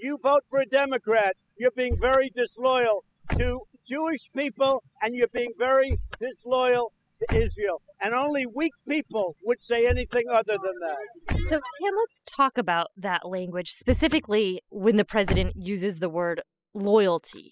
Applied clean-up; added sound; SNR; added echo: classical method spectral subtraction.